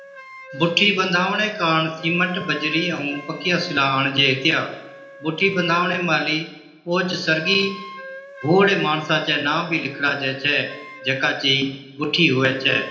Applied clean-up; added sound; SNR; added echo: none; Wind instrument, woodwind instrument; 18 dB; reverberation time 0.7 s.